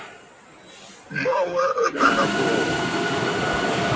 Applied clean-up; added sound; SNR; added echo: none; Mechanisms; -1 dB; none.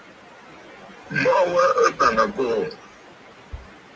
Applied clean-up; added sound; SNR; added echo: none; none; none; none.